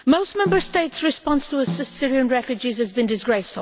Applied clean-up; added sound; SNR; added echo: none; Snare drum; 12 dB; none.